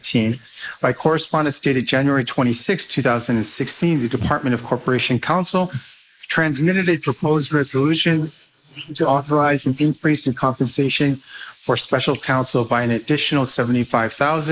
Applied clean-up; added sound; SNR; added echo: neural mask model Resemble Enhance denoiser.